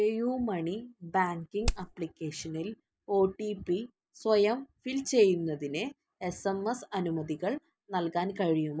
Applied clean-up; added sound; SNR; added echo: neural mask model Resemble Enhance denoiser.